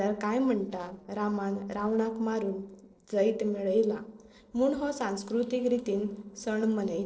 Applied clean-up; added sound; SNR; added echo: neural separator model SepFormer DNS4.